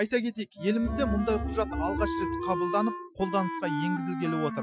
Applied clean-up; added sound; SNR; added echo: classical method Wiener filter.